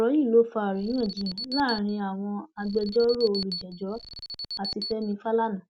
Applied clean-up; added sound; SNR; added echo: none; Alarm; 11 dB; none.